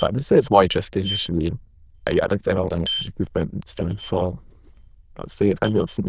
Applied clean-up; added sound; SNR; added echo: neural diffusion model UNIVERSE++.